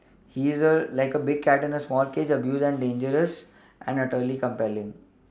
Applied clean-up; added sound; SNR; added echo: none; none; none; none.